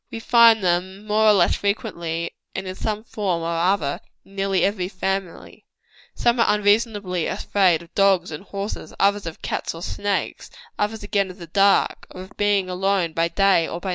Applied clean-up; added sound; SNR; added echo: none; none; none; none.